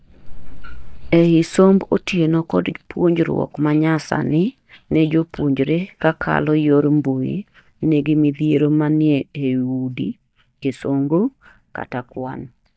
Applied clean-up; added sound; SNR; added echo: neural mask model DeepFilterNet 3.